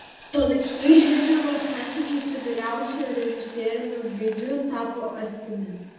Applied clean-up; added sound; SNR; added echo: none; Hiss; 14 dB; reverberation time 1.1 s.